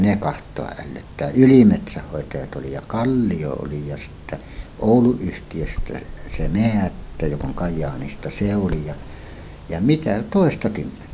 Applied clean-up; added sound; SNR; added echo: none; Bird vocalization, bird call, bird song; 13 dB; none.